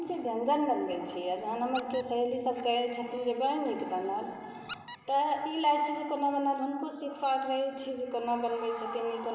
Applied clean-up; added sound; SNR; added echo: none; Squeak; 19 dB; reverberation time 1.8 s.